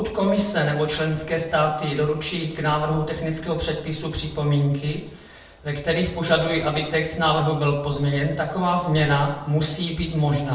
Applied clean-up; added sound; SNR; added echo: none; none; none; reverberation time 0.6 s.